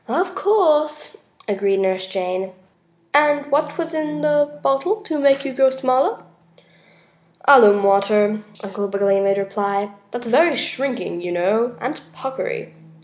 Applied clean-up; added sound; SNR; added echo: none; none; none; none.